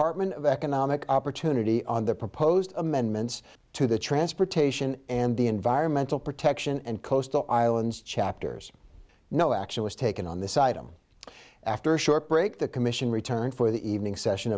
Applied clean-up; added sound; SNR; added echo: none; none; none; none.